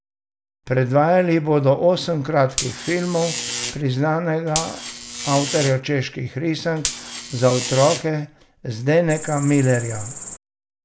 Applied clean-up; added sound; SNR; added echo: none; Buzz + Cricket; 8 dB; none.